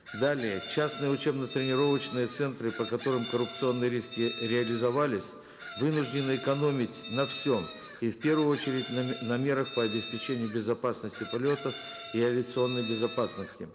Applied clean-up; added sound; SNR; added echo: none; Chicken, rooster; 12 dB; reverberation time 1.3 s.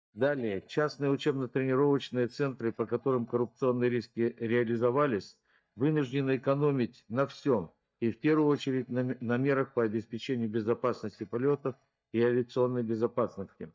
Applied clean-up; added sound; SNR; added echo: neural mask model DeepFilterNet 3.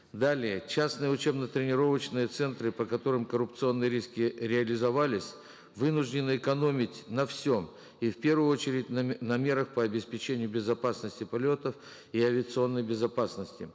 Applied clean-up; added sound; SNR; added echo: none; none; none; none.